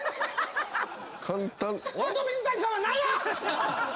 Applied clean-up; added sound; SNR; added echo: none; none; none; none.